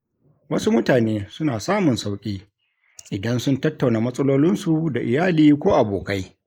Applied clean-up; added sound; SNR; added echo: neural mask model Resemble Enhance denoiser.